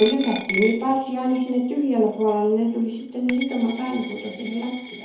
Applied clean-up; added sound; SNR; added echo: none; Coin (dropping); 13 dB; reverberation time 2.1 s.